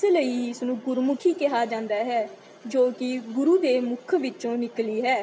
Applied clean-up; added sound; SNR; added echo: none; none; none; none.